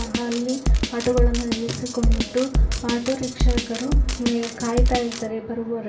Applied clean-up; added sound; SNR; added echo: none; Drum kit; -3 dB; reverberation time 0.3 s.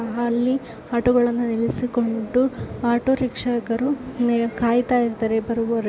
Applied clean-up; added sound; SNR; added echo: none; none; none; none.